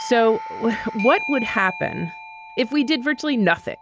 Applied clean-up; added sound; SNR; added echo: none; Doorbell; 11 dB; none.